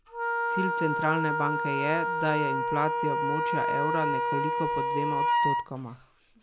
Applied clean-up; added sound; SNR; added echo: none; Wind instrument, woodwind instrument; -4 dB; none.